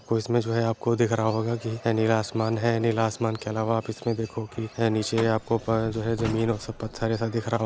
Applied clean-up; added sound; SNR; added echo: none; Truck; 14 dB; none.